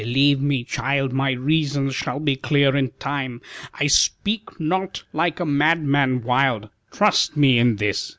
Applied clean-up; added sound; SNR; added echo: none; none; none; none.